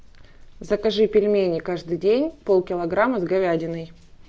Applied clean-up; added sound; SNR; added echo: none; none; none; none.